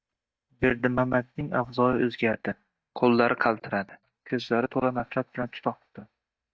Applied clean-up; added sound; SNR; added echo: neural mask model DeepFilterNet 3.